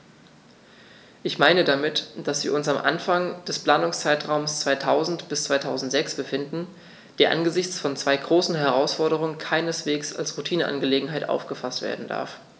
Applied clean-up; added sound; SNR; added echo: none; none; none; none.